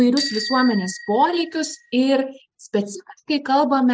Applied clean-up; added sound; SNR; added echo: none; Bicycle bell; 13 dB; none.